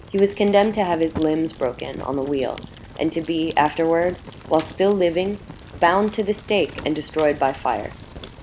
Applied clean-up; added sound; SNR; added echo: none; Fire; 17 dB; none.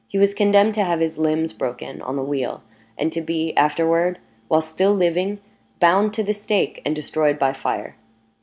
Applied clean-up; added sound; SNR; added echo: none; none; none; none.